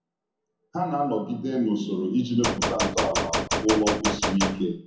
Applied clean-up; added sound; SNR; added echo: none; Gunshot, gunfire; 0 dB; reverberation time 0.5 s.